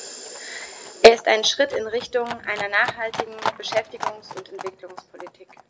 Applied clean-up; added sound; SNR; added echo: none; Livestock, farm animals, working animals; 12 dB; none.